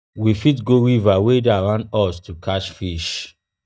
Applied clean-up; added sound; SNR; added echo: neural mask model DeepFilterNet 3.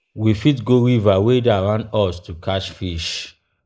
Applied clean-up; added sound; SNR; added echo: neural mask model Resemble Enhance denoiser.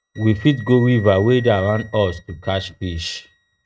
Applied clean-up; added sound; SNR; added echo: neural mask model RNNoise.